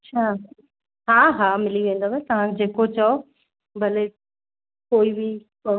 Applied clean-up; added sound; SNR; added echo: none; none; none; none.